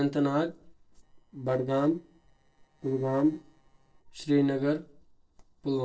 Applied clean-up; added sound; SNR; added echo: neural separator model SepFormer DNS4.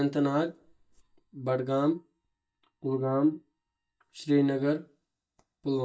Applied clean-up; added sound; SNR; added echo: neural mask model DeepFilterNet 3.